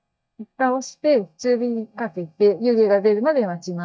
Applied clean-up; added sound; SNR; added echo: neural mask model DeepFilterNet 3.